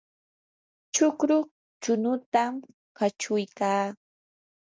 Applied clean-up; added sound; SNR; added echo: none; none; none; none.